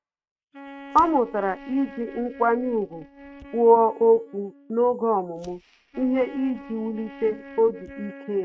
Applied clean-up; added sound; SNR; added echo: neural mask model RNNoise.